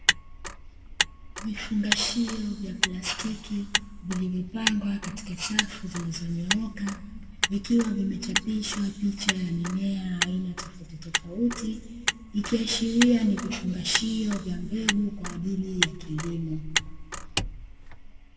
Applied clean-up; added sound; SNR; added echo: none; Motor vehicle (road); 3 dB; reverberation time 1.4 s.